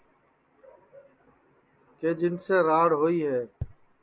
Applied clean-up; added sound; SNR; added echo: none; none; none; none.